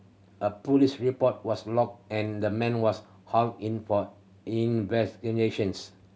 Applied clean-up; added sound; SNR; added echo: none; none; none; none.